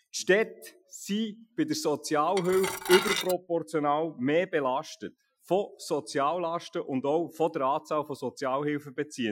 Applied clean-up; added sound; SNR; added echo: classical method Wiener filter.